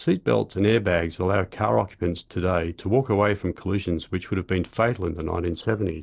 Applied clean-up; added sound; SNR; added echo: neural separator model SepFormer DNS4.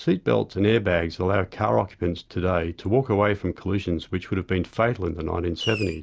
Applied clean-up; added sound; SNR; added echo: none; Fireworks; 9 dB; none.